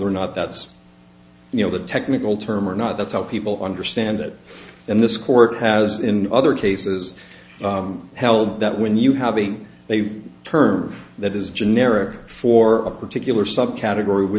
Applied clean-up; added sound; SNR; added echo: none; none; none; none.